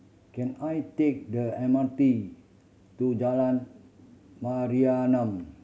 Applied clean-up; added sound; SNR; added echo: none; none; none; none.